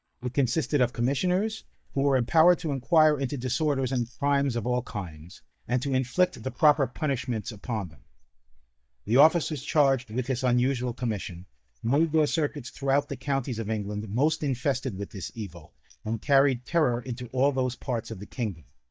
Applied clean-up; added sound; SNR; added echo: neural mask model DeepFilterNet 3.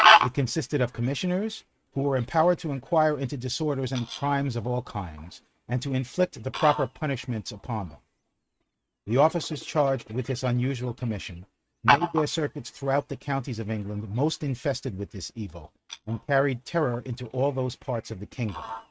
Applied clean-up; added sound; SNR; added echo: neural mask model RNNoise.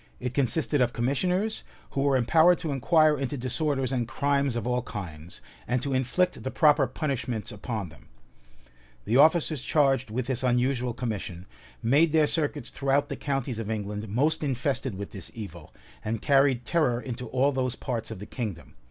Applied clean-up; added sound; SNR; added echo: none; none; none; none.